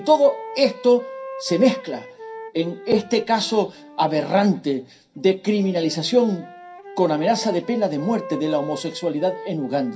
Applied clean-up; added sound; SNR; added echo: none; Wind instrument, woodwind instrument; 16 dB; reverberation time 0.3 s.